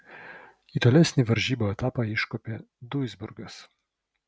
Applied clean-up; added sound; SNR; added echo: none; none; none; none.